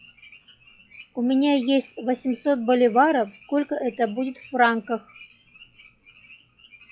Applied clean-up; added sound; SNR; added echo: classical method log-MMSE.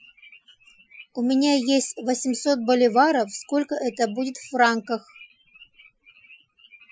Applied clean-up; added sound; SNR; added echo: classical method Wiener filter.